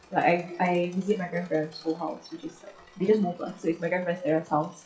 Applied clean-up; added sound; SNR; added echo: classical method WPE with log-MMSE.